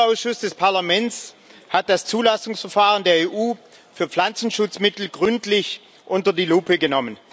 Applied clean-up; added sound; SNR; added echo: none; none; none; none.